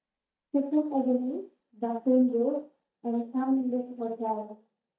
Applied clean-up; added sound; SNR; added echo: neural mask model DeepFilterNet 3.